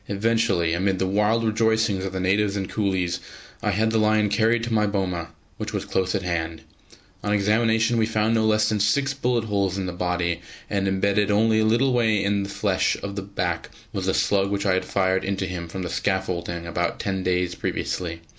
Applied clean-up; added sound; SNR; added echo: none; none; none; none.